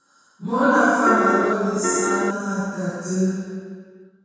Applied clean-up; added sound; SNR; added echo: none; Piano; 0 dB; reverberation time 2.0 s.